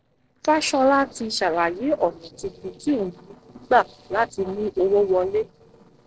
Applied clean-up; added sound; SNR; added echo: neural separator model SepFormer DNS4.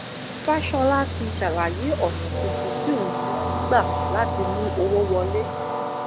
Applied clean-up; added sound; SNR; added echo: none; Train + Bowed string instrument; 1 dB; none.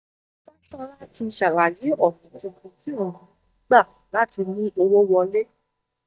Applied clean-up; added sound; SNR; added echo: neural mask model DeepFilterNet 3.